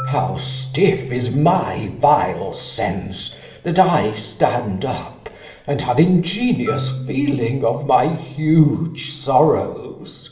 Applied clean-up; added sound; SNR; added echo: none; Marimba, xylophone; 13 dB; reverberation time 1.2 s.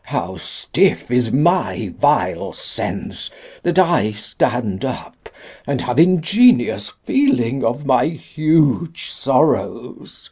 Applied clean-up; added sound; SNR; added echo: none; none; none; none.